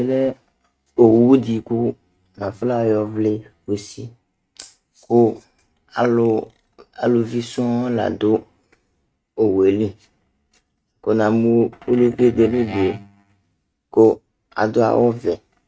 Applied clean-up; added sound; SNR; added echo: neural mask model RNNoise.